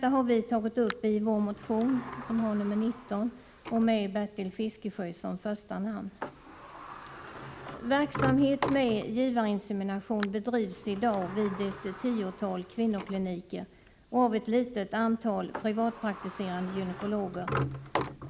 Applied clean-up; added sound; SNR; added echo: none; Sliding door; 11 dB; none.